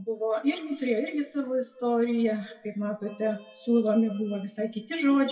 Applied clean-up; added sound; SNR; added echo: classical method WPE with log-MMSE.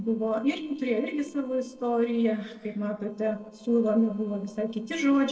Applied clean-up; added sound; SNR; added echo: neural separator model SepFormer DNS4.